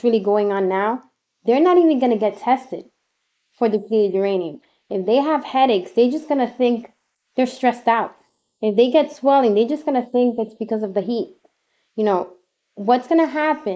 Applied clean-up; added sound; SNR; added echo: neural mask model Resemble Enhance denoiser.